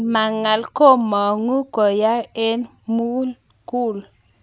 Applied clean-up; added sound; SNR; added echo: none; none; none; none.